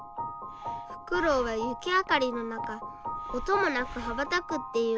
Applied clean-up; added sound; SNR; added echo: none; Walk, footsteps + Breathing; 16 dB; none.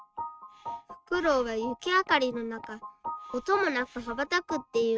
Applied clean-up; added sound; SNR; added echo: neural mask model RNNoise.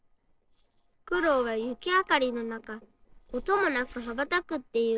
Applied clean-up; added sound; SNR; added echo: neural separator model SepFormer DNS4.